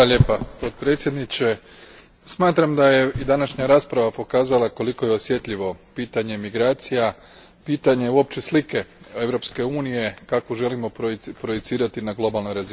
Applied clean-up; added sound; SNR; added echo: none; none; none; none.